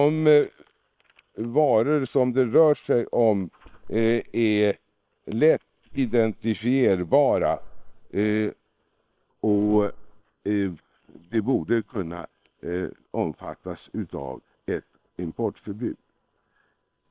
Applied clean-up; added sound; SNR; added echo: neural separator model SepFormer WHAM!.